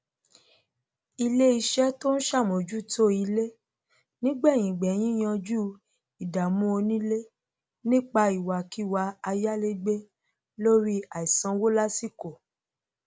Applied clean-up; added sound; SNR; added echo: none; none; none; none.